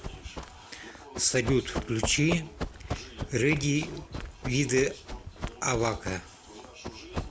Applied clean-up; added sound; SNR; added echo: none; Run; 8 dB; none.